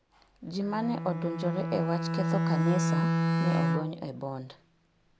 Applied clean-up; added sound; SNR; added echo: none; Bowed string instrument; -3 dB; none.